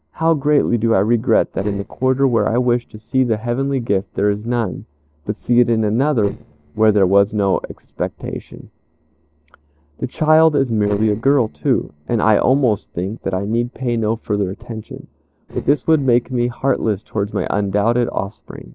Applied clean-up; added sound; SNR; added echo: neural separator model SepFormer DNS4.